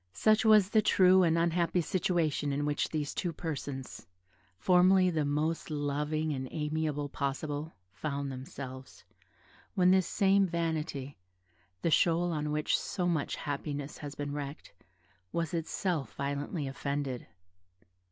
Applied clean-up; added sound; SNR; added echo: none; none; none; none.